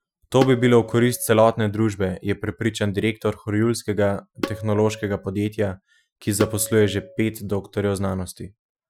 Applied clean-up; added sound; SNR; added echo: classical method Wiener filter.